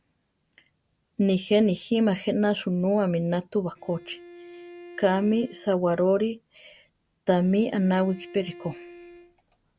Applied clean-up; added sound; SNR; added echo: none; Bowed string instrument; 20 dB; none.